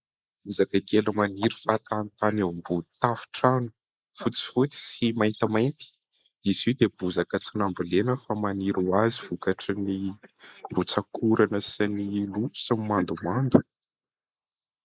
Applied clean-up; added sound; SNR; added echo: neural mask model Resemble Enhance denoiser.